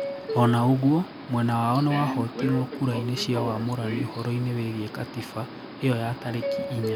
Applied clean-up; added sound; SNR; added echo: none; Subway, metro, underground; 8 dB; none.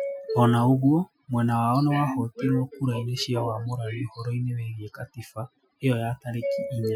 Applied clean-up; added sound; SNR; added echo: classical method Wiener filter.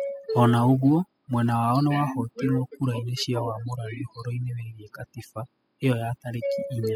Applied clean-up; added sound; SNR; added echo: classical method spectral subtraction.